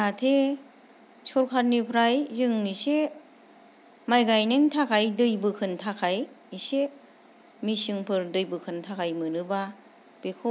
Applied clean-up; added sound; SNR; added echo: none; none; none; none.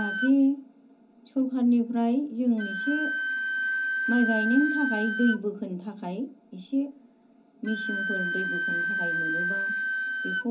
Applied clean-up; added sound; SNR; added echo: none; Wind instrument, woodwind instrument; 3 dB; reverberation time 0.3 s.